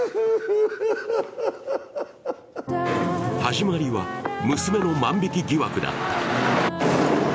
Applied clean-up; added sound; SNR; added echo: none; none; none; none.